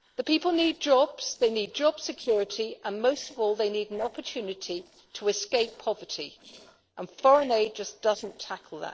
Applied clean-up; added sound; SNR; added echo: neural separator model SepFormer DNS4.